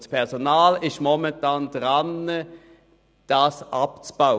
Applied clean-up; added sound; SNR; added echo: none; none; none; none.